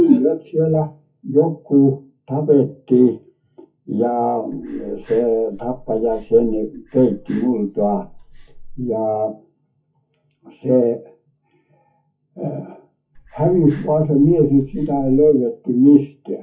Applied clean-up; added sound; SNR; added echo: classical method WPE with log-MMSE.